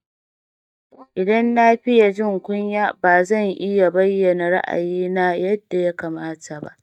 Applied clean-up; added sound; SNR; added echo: neural mask model DeepFilterNet 3.